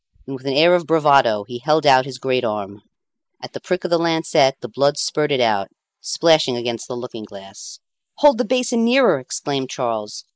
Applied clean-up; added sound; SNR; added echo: neural mask model Resemble Enhance denoiser.